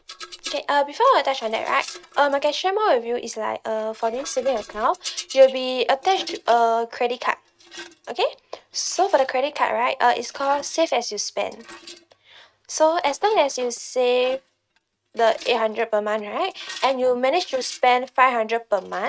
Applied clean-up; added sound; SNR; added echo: neural mask model RNNoise.